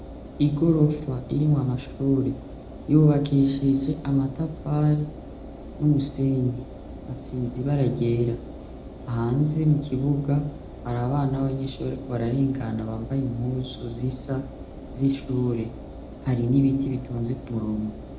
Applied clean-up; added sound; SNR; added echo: none; Engine; 14 dB; reverberation time 0.4 s.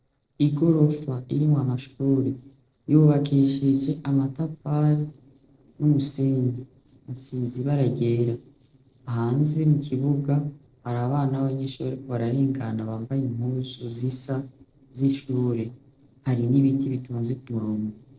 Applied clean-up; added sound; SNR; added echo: neural separator model SepFormer DNS4.